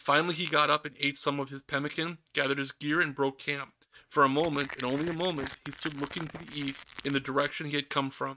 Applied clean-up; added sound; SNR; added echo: neural mask model RNNoise.